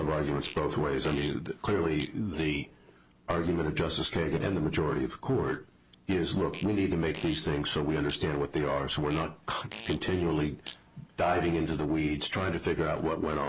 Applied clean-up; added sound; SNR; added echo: none; Fart; 18 dB; none.